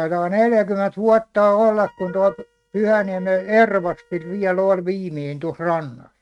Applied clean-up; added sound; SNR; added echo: neural mask model RNNoise.